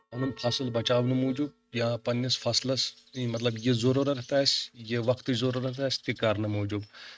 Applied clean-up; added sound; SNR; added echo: neural mask model RNNoise.